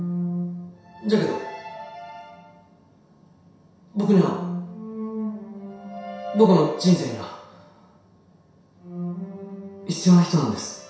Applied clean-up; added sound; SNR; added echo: none; none; none; reverberation time 0.7 s.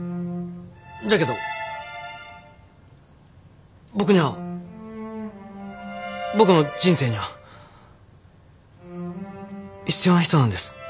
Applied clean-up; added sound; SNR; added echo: none; none; none; none.